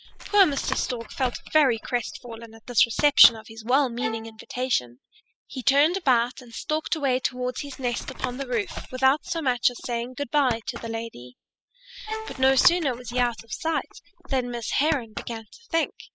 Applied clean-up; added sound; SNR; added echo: classical method spectral subtraction.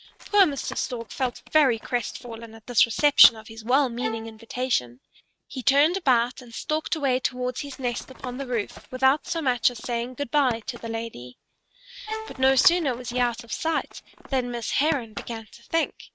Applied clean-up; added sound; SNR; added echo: neural mask model RNNoise.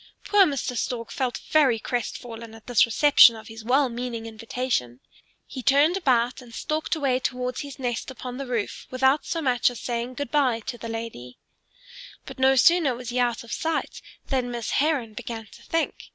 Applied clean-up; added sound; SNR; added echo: none; none; none; none.